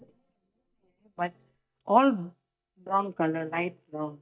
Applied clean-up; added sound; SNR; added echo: neural mask model DeepFilterNet 3.